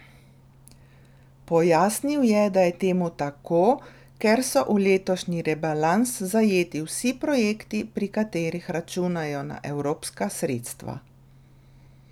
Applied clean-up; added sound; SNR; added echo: none; none; none; none.